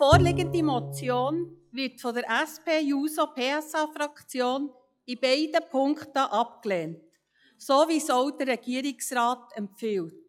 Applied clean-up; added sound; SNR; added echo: classical method log-MMSE.